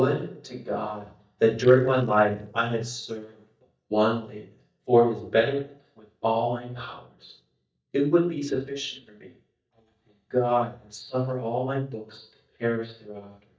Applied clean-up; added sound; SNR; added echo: neural mask model DeepFilterNet 3.